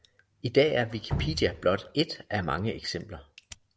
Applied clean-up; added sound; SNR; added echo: none; Drip; 11 dB; none.